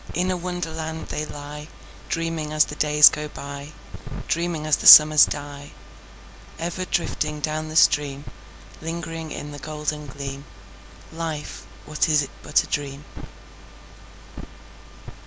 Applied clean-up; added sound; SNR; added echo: none; none; none; none.